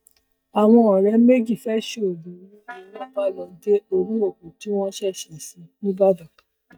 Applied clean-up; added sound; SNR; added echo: neural mask model DeepFilterNet 3.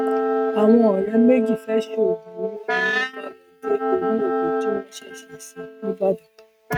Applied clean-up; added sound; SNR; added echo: neural mask model RNNoise.